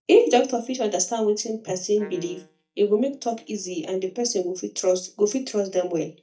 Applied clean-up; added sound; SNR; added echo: neural mask model DeepFilterNet 3.